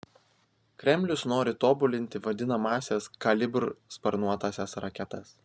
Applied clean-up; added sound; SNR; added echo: none; none; none; none.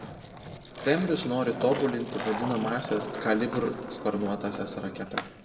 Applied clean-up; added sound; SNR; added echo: none; Skateboard; 8 dB; reverberation time 1.2 s.